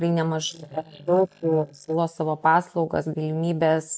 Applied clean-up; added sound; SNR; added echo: neural mask model DeepFilterNet 3.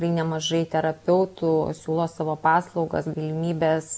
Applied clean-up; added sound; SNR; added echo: none; none; none; none.